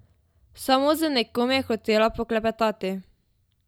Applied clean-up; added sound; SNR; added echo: none; none; none; none.